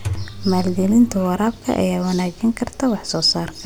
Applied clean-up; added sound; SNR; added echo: none; Thump, thud; 11 dB; none.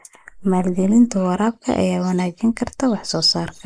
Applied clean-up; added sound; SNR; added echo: neural mask model Resemble Enhance denoiser.